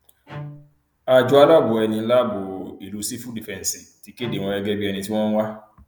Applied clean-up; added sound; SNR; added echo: none; Bowed string instrument; 19 dB; none.